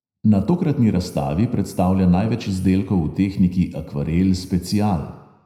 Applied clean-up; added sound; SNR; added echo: none; none; none; reverberation time 0.7 s.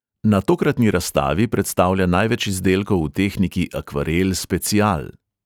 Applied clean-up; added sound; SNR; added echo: none; none; none; none.